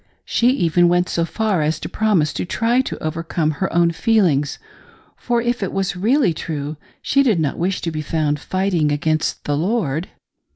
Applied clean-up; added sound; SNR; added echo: none; none; none; none.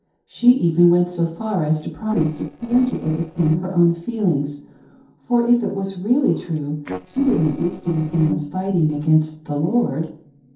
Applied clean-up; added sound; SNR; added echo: neural separator model SepFormer DNS4.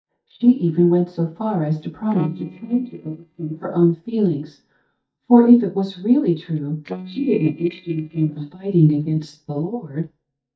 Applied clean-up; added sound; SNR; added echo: neural mask model DeepFilterNet 3.